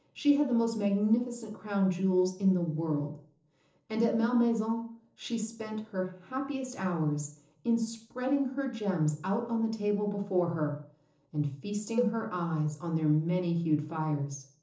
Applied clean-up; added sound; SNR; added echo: neural separator model SepFormer DNS4.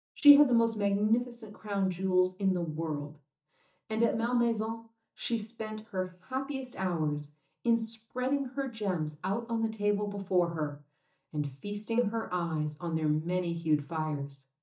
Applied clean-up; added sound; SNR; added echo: neural mask model DeepFilterNet 3.